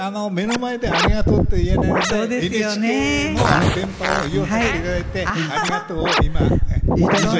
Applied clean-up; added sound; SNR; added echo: none; Fart + Scratching (performance technique); -3 dB; none.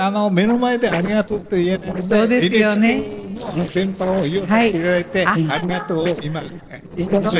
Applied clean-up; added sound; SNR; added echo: neural separator model SepFormer DNS4.